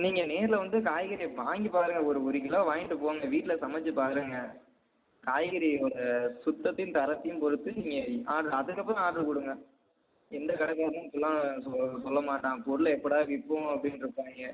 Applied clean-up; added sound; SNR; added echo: none; none; none; none.